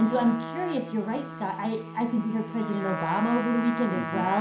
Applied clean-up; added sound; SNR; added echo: none; Trumpet; 8 dB; reverberation time 0.5 s.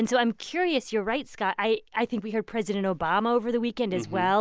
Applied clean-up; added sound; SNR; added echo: none; none; none; none.